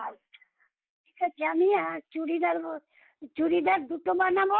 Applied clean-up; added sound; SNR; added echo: neural mask model Resemble Enhance denoiser.